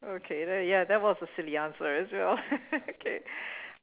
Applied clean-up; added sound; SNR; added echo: none; none; none; none.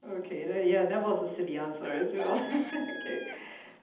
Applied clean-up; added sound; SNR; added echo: none; Chicken, rooster; 16 dB; reverberation time 0.8 s.